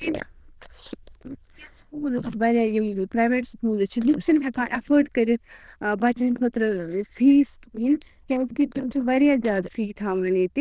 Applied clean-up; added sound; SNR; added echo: neural diffusion model UNIVERSE++.